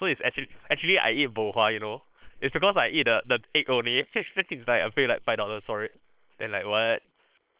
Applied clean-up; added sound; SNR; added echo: neural separator model SepFormer WHAM!.